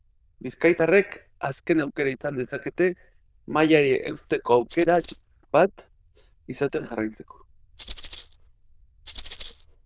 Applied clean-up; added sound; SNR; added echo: neural diffusion model UNIVERSE++.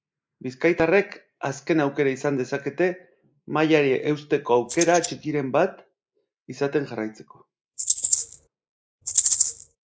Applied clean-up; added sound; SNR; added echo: neural mask model Resemble Enhance denoiser.